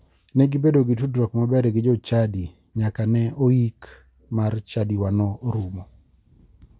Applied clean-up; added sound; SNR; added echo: none; none; none; none.